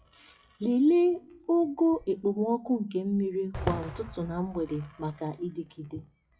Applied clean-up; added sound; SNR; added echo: classical method WPE with log-MMSE.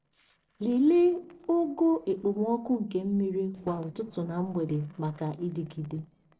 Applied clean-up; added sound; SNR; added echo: neural separator model SepFormer DNS4.